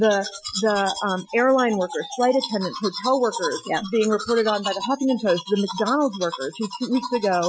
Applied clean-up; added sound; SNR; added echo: classical method Wiener filter.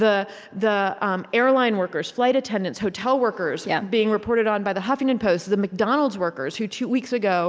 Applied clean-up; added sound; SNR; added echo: none; none; none; none.